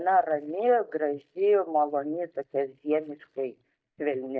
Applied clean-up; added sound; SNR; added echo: neural mask model DeepFilterNet 3.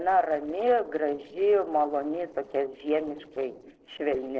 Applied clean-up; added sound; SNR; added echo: neural separator model SepFormer DNS4.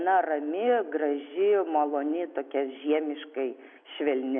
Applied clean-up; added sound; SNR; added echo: none; none; none; none.